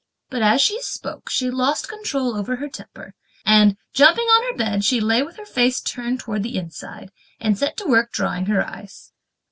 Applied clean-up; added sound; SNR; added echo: none; none; none; none.